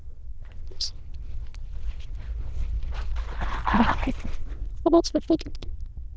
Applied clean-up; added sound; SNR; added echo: neural diffusion model UNIVERSE++.